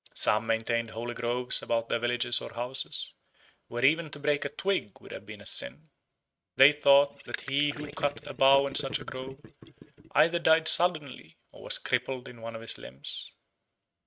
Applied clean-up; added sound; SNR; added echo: neural mask model RNNoise.